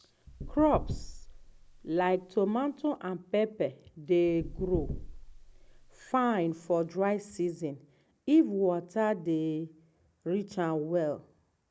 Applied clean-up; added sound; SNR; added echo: none; Knock / Wood; 11 dB; none.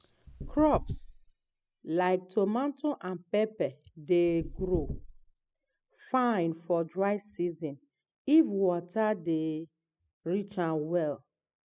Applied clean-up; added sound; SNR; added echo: classical method spectral subtraction.